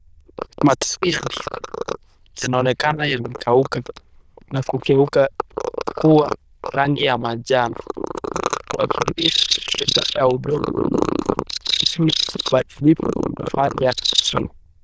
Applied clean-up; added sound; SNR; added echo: neural diffusion model UNIVERSE++.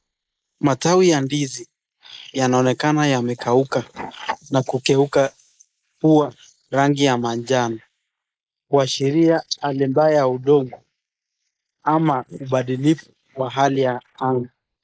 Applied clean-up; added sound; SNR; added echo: neural mask model Resemble Enhance denoiser.